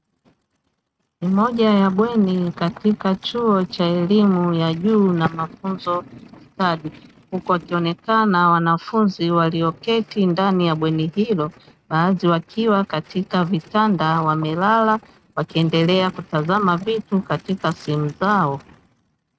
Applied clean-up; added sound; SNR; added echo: neural mask model RNNoise.